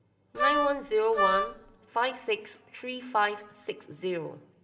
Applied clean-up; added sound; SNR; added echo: none; Wind instrument, woodwind instrument; -2 dB; reverberation time 1.7 s.